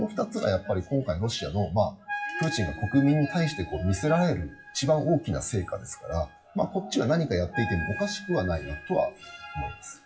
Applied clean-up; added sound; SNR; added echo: classical method WPE with log-MMSE.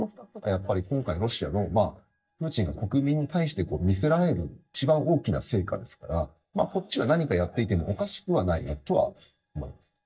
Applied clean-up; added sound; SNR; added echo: neural mask model DeepFilterNet 3.